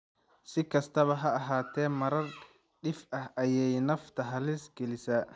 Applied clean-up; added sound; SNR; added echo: none; none; none; none.